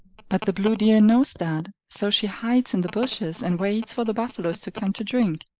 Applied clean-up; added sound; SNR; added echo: neural mask model Resemble Enhance denoiser.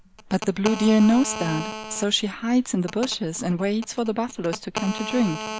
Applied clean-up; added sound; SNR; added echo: none; Telephone; 12 dB; none.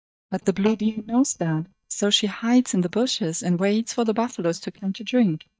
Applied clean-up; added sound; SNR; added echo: neural mask model DeepFilterNet 3.